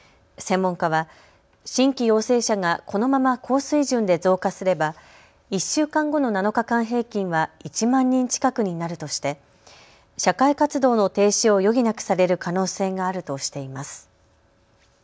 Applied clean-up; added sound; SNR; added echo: none; none; none; none.